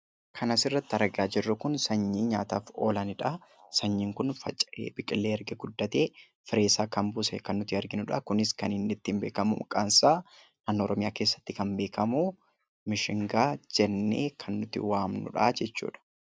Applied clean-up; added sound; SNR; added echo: none; none; none; none.